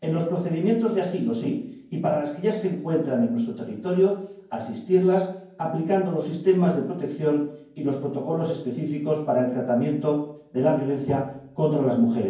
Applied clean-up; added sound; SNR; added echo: none; none; none; reverberation time 0.9 s.